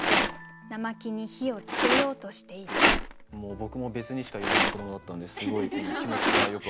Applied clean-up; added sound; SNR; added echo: none; Rattle; -4 dB; none.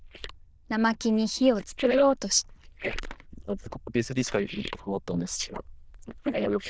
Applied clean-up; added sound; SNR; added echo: neural diffusion model UNIVERSE++.